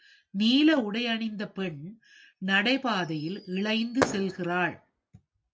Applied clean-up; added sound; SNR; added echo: none; Fireworks; 8 dB; none.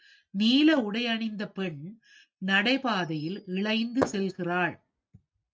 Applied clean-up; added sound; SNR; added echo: neural mask model RNNoise.